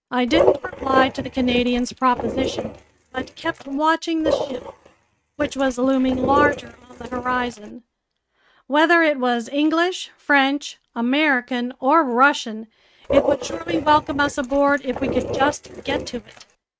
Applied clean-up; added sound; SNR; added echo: neural mask model RNNoise.